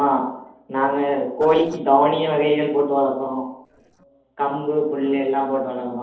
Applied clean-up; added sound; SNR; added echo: neural separator model SepFormer DNS4.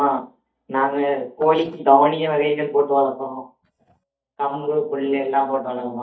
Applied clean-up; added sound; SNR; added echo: neural mask model DeepFilterNet 3.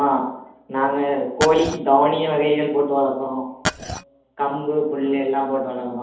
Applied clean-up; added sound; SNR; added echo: none; Glass; 5 dB; reverberation time 2.2 s.